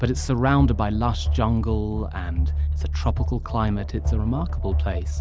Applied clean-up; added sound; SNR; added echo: none; none; none; none.